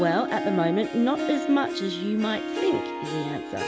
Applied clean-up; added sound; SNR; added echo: none; Harp; 4 dB; none.